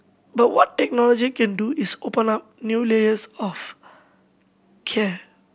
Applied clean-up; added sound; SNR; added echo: none; none; none; none.